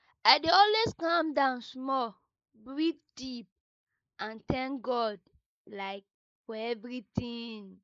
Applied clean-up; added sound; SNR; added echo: neural mask model Resemble Enhance denoiser.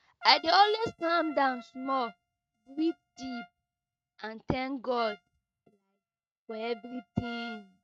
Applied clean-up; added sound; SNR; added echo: neural mask model RNNoise.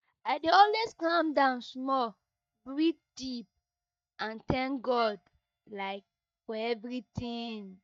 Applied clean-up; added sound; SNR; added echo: neural mask model DeepFilterNet 3.